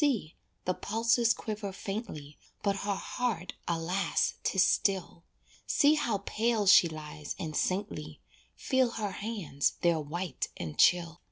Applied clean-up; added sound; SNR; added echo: none; none; none; none.